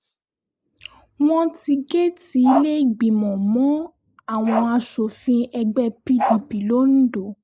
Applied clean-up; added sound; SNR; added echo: neural mask model Resemble Enhance denoiser.